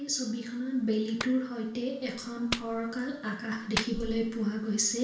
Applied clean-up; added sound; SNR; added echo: none; Clapping; 10 dB; reverberation time 0.5 s.